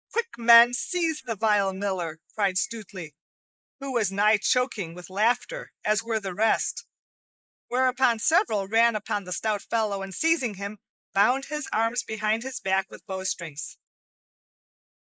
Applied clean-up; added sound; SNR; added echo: neural mask model Resemble Enhance denoiser.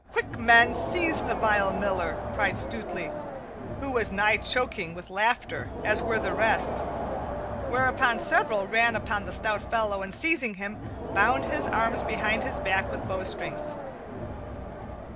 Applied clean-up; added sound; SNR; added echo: none; Crowd; 5 dB; none.